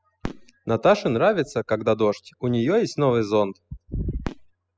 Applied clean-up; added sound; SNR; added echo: classical method spectral subtraction.